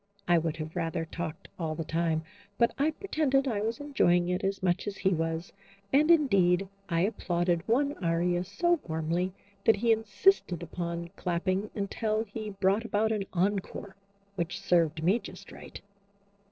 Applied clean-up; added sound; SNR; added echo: neural separator model SepFormer DNS4.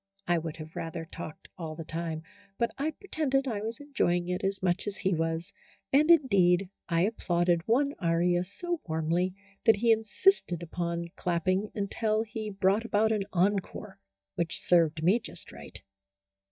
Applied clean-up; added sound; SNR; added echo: neural mask model DeepFilterNet 3.